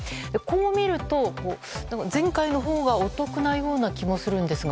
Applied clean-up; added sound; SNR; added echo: none; none; none; none.